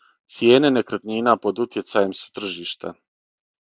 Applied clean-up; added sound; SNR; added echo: none; none; none; none.